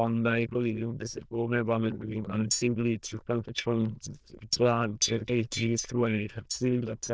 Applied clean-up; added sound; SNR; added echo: neural diffusion model UNIVERSE++.